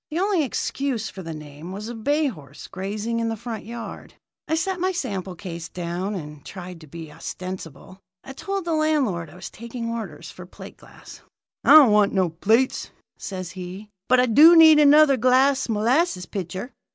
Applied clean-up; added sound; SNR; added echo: none; none; none; none.